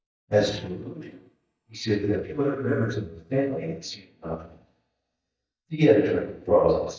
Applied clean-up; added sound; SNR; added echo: neural mask model DeepFilterNet 3.